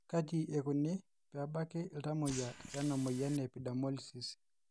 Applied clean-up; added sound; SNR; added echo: neural mask model Resemble Enhance denoiser.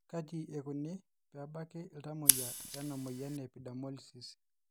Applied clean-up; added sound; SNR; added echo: none; Scissors; -4 dB; none.